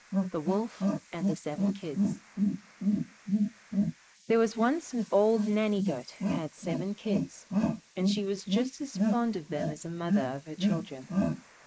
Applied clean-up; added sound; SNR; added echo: neural mask model Resemble Enhance denoiser.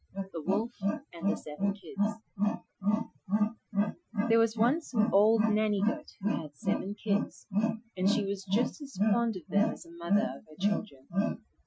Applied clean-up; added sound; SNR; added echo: classical method Wiener filter.